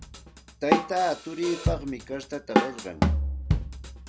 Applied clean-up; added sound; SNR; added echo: none; Drum kit; -4 dB; none.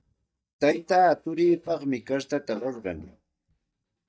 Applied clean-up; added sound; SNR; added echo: neural mask model DeepFilterNet 3.